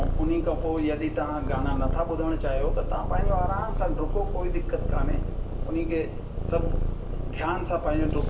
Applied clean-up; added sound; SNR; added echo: none; Purr; -3 dB; reverberation time 0.2 s.